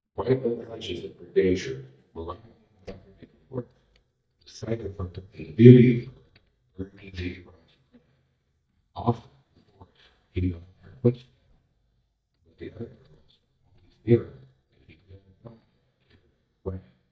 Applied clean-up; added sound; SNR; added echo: neural mask model DeepFilterNet 3.